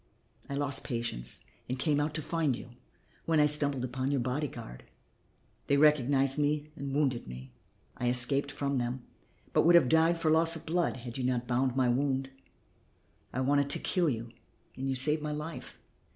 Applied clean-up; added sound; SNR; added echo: none; none; none; none.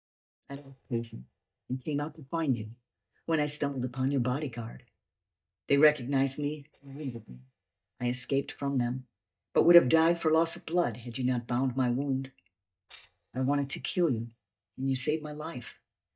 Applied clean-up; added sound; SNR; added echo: neural mask model DeepFilterNet 3.